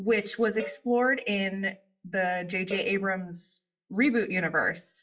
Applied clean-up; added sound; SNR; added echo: classical method WPE with log-MMSE.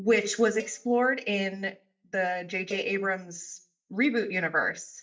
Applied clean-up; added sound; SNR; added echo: neural mask model DeepFilterNet 3.